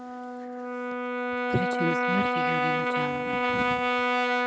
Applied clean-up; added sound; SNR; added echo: neural mask model RNNoise.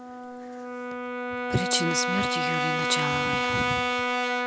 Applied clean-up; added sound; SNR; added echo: none; Brass instrument; -5 dB; none.